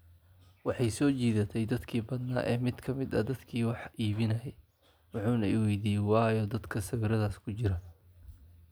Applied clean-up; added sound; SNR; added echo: none; none; none; none.